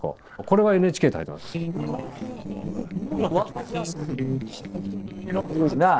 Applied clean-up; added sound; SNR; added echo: neural separator model SepFormer DNS4.